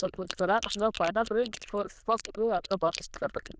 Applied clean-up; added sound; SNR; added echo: neural diffusion model UNIVERSE++.